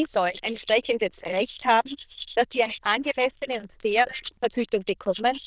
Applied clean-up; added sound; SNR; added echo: neural diffusion model UNIVERSE++.